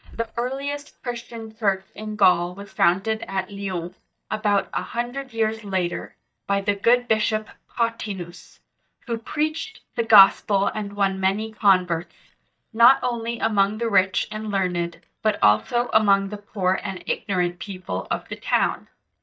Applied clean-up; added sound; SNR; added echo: neural mask model DeepFilterNet 3.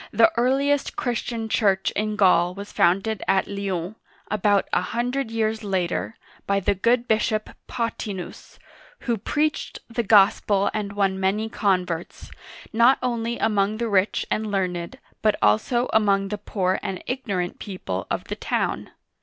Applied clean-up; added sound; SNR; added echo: none; none; none; none.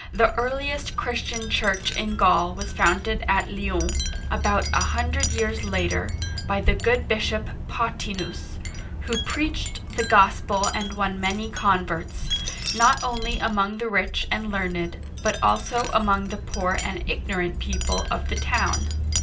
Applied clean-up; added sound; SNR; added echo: none; Wind chime; 4 dB; reverberation time 0.2 s.